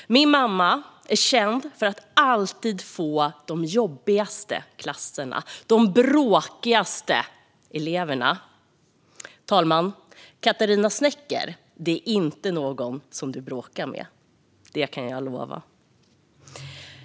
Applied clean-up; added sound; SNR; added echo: none; none; none; none.